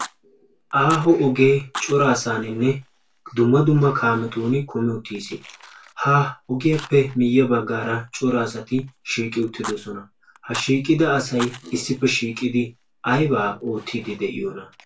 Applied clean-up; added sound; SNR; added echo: none; Fire; 20 dB; reverberation time 0.2 s.